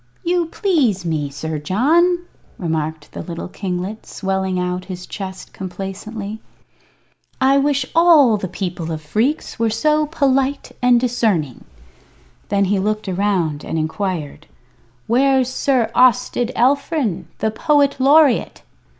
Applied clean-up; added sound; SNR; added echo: none; none; none; none.